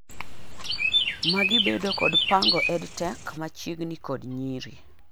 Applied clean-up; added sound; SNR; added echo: none; Chirp, tweet; -3 dB; none.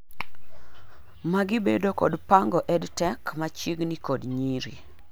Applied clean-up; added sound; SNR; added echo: none; none; none; none.